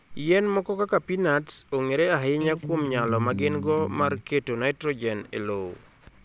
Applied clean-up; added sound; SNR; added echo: none; Electric guitar; 6 dB; none.